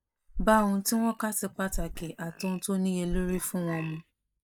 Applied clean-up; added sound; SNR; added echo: neural mask model Resemble Enhance denoiser.